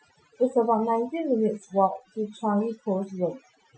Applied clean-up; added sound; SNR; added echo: classical method Wiener filter.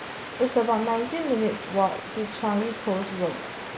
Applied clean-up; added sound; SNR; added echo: none; Stream; 9 dB; none.